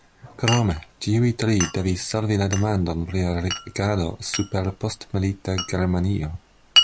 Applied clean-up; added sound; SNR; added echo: none; Glass; 7 dB; none.